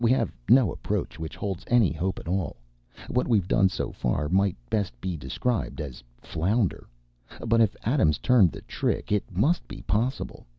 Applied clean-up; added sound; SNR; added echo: none; none; none; none.